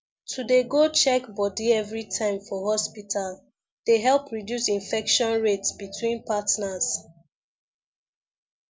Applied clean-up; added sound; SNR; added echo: none; none; none; none.